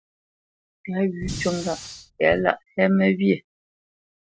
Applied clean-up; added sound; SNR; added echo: none; Fire; 11 dB; none.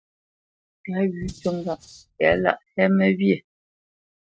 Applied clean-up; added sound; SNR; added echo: neural mask model RNNoise.